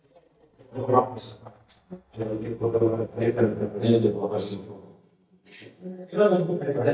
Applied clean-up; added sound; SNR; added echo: neural mask model DeepFilterNet 3.